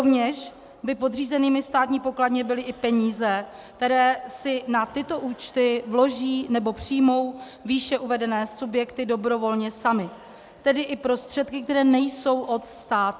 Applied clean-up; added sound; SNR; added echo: none; none; none; none.